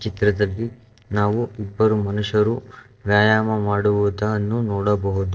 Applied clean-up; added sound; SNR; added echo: neural separator model SepFormer DNS4.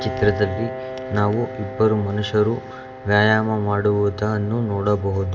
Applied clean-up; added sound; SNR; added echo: none; Piano; 12 dB; reverberation time 0.5 s.